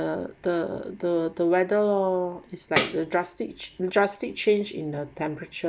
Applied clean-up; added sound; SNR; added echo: none; Tambourine; -4 dB; none.